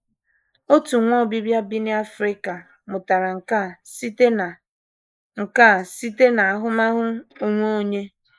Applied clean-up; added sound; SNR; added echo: neural mask model Resemble Enhance denoiser.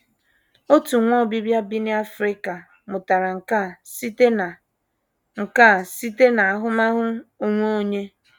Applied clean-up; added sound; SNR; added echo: none; none; none; none.